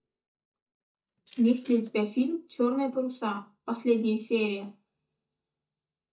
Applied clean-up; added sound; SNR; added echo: neural mask model DeepFilterNet 3.